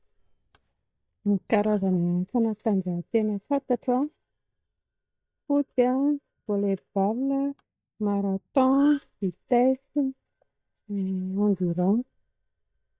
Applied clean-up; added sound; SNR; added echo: neural mask model DeepFilterNet 3.